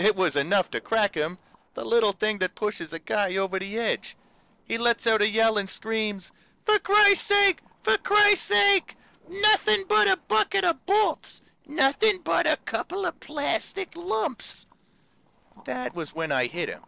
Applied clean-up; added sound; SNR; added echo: neural separator model SepFormer DNS4.